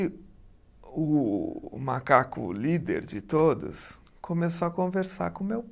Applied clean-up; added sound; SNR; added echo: none; none; none; none.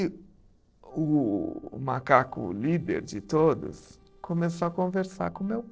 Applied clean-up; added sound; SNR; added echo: neural separator model SepFormer DNS4.